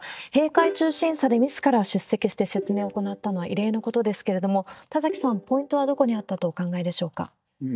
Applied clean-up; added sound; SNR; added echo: neural mask model DeepFilterNet 3.